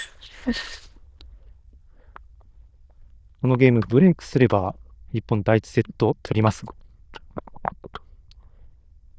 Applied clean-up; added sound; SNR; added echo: neural diffusion model UNIVERSE++.